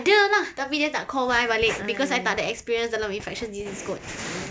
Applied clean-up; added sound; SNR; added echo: none; none; none; none.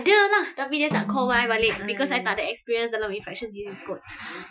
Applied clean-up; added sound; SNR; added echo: classical method Wiener filter.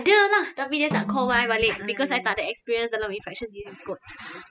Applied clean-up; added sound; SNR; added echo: classical method spectral subtraction.